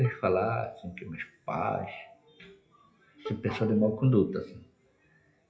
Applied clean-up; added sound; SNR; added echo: classical method WPE with log-MMSE.